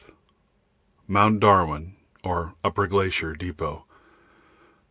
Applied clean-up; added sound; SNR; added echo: none; none; none; none.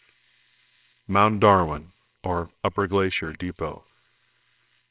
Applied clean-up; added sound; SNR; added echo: neural separator model SepFormer WHAMR!.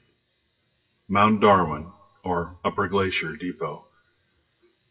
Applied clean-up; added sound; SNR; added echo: classical method WPE with log-MMSE.